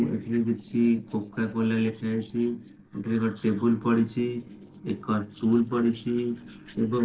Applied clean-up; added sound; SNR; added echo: neural separator model SepFormer DNS4.